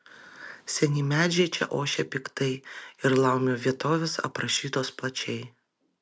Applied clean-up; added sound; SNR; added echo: none; none; none; none.